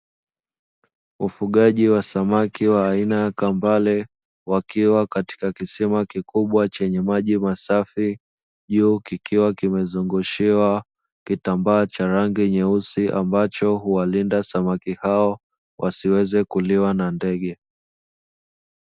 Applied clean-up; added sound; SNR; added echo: none; none; none; none.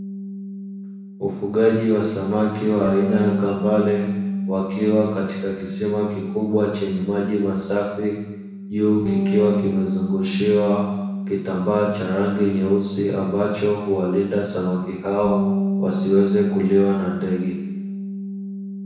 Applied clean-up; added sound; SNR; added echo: none; Bass guitar; 4 dB; reverberation time 1.0 s.